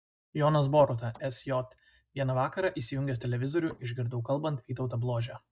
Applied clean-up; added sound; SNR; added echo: neural mask model DeepFilterNet 3.